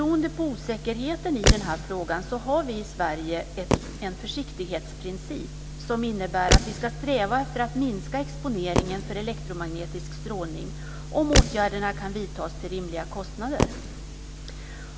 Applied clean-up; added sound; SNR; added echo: none; Fireworks; 0 dB; none.